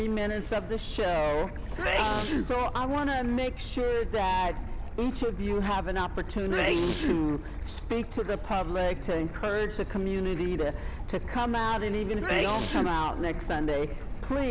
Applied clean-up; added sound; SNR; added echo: none; Sneeze + Stream / Bird; 3 dB; none.